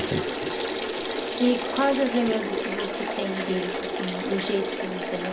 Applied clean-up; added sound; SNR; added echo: none; Mechanisms + Liquid; 1 dB; none.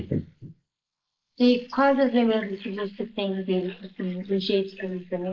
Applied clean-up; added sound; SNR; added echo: neural mask model Resemble Enhance denoiser.